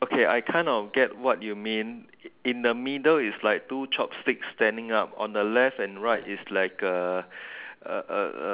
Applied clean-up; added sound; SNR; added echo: none; none; none; none.